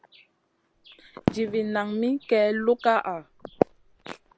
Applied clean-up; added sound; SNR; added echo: none; Fireworks; 10 dB; none.